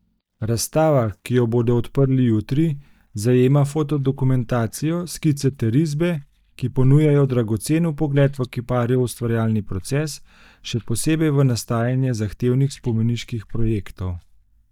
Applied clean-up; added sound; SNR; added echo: neural mask model DeepFilterNet 3.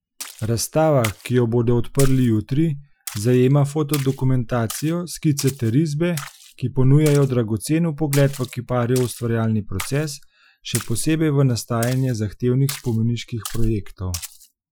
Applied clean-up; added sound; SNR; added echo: classical method Wiener filter.